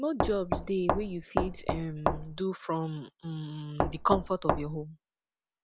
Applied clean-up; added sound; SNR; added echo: none; Knock; -1 dB; none.